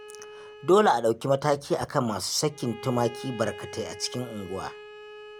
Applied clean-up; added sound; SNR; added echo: none; Bowed string instrument; 17 dB; none.